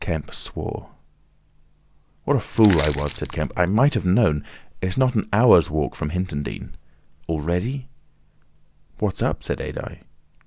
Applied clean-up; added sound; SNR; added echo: none; Crushing; 7 dB; none.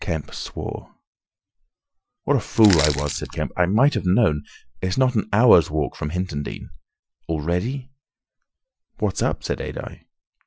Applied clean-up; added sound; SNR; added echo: classical method Wiener filter.